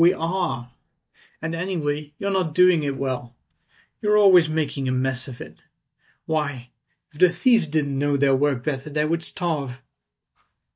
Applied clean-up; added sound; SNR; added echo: neural mask model DeepFilterNet 3.